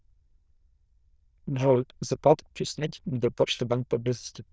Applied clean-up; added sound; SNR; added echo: neural diffusion model UNIVERSE++.